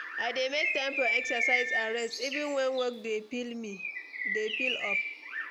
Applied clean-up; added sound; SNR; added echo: none; Bird; 0 dB; none.